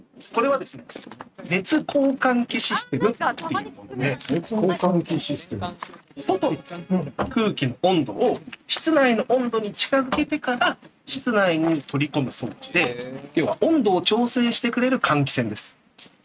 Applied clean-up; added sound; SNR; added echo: neural mask model RNNoise.